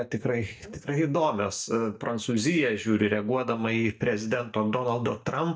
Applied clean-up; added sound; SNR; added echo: neural mask model DeepFilterNet 3.